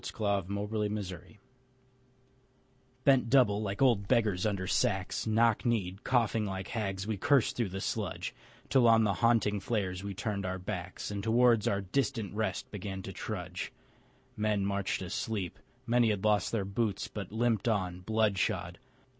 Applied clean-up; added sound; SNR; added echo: none; Wind; 11 dB; none.